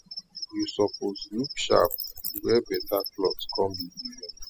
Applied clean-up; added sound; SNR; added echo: classical method spectral subtraction.